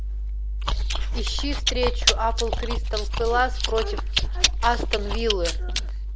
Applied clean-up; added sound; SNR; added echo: none; Chewing, mastication; -4 dB; none.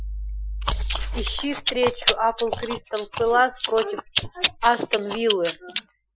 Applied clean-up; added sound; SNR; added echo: classical method Wiener filter.